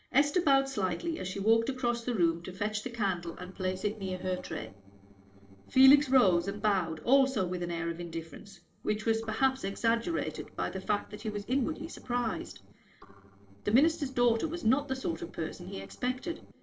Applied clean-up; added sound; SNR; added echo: neural separator model SepFormer DNS4.